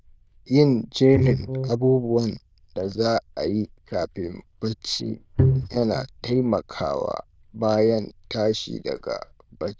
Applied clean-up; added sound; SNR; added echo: neural diffusion model UNIVERSE++.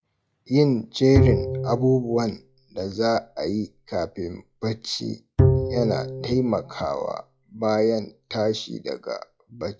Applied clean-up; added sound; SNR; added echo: classical method log-MMSE.